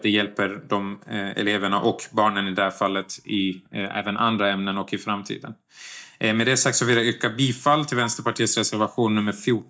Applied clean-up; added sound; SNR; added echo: neural mask model DeepFilterNet 3.